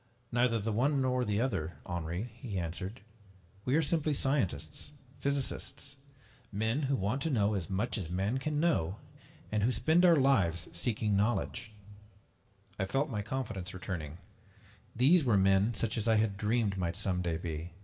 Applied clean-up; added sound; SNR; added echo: none; none; none; reverberation time 0.9 s.